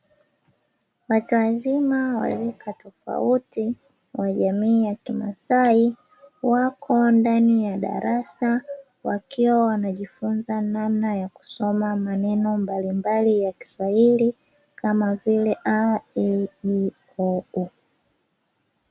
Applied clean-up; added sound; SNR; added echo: none; none; none; none.